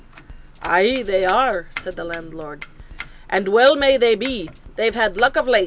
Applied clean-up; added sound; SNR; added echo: none; Domestic sounds, home sounds + Drum kit; 17 dB; none.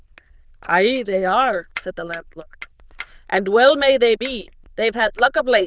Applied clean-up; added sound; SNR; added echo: neural diffusion model UNIVERSE++.